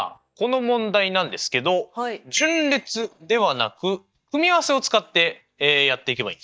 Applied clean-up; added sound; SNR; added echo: neural mask model DeepFilterNet 3.